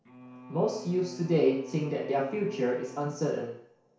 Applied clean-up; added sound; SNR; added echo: none; Bowed string instrument; 17 dB; reverberation time 0.6 s.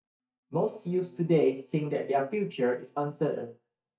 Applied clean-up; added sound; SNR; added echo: neural mask model DeepFilterNet 3.